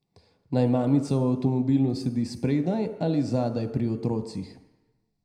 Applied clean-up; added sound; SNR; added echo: none; none; none; reverberation time 0.8 s.